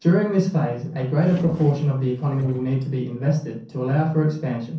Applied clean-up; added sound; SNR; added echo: neural separator model SepFormer DNS4.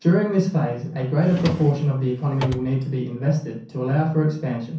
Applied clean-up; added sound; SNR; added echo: none; Drawer open or close; 12 dB; reverberation time 0.6 s.